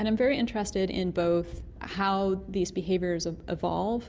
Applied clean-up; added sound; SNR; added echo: none; none; none; none.